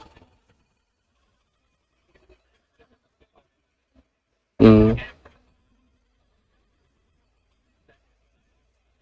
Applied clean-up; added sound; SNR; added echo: neural mask model RNNoise.